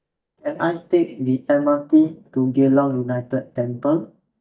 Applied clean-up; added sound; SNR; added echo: neural mask model DeepFilterNet 3.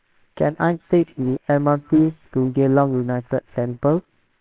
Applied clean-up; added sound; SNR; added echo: neural separator model SepFormer WHAMR!.